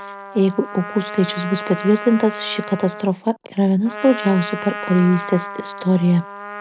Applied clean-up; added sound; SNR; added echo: none; Trumpet; 11 dB; none.